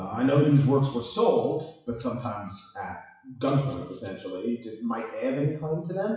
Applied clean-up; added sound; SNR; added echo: classical method WPE with log-MMSE.